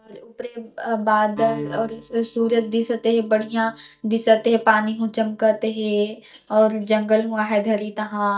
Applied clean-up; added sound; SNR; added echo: neural mask model DeepFilterNet 3.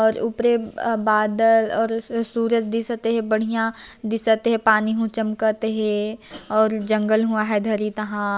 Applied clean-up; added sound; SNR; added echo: none; none; none; none.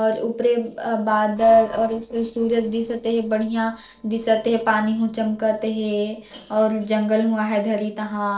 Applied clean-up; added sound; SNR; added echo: neural separator model SepFormer DNS4.